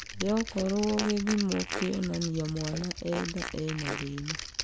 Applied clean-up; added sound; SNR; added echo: none; Typing + Fart; 7 dB; none.